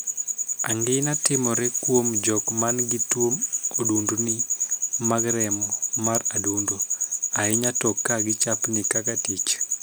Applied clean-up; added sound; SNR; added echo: none; none; none; none.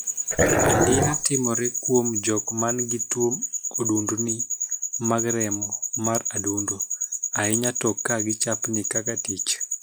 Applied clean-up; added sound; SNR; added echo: classical method log-MMSE.